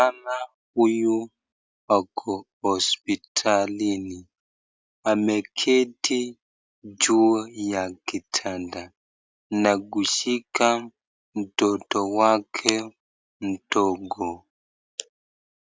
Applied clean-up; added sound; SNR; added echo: none; none; none; none.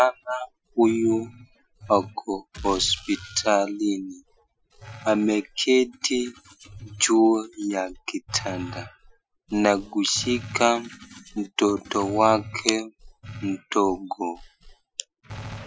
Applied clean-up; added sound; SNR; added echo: classical method Wiener filter.